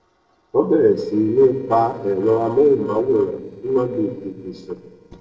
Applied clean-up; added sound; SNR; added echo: neural separator model SepFormer DNS4.